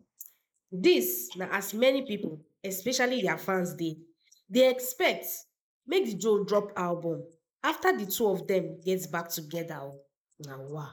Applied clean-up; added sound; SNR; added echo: neural mask model Resemble Enhance denoiser.